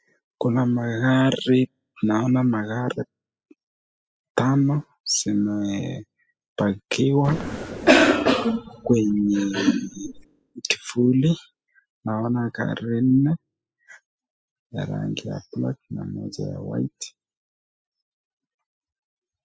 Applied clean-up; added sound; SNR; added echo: classical method spectral subtraction.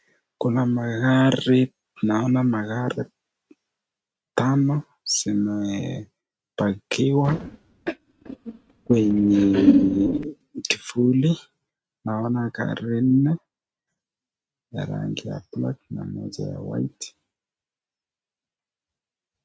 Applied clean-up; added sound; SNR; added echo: neural mask model RNNoise.